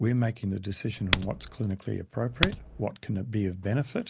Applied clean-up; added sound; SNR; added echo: none; Typing; -1 dB; none.